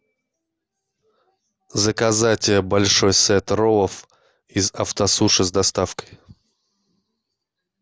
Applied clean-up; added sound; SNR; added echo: none; none; none; none.